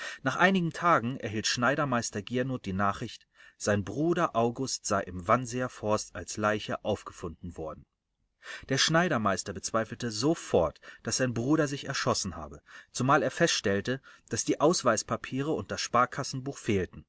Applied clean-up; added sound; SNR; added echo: none; none; none; none.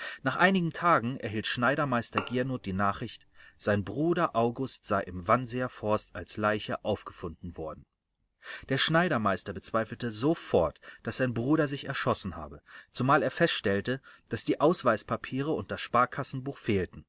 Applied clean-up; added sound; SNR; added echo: none; Bowed string instrument; 12 dB; none.